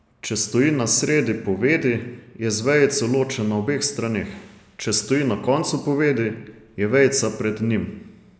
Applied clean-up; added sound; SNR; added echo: none; none; none; none.